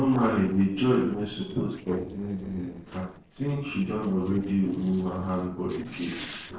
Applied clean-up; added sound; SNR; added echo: neural separator model SepFormer DNS4.